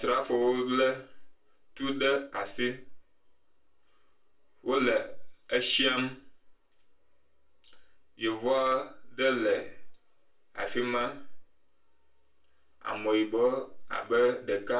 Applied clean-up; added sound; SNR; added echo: none; none; none; reverberation time 0.3 s.